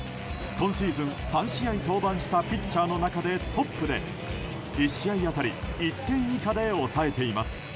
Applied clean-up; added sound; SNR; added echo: none; none; none; none.